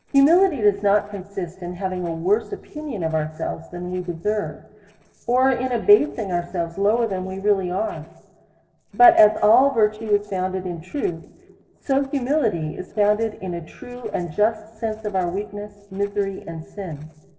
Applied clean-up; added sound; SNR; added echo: neural separator model SepFormer DNS4.